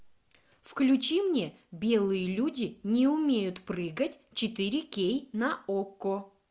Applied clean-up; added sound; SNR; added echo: none; none; none; none.